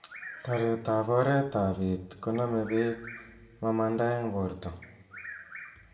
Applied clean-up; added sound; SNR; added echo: none; Bird vocalization, bird call, bird song; 18 dB; reverberation time 0.8 s.